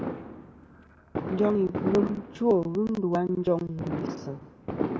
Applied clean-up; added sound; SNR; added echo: none; Fireworks; 7 dB; none.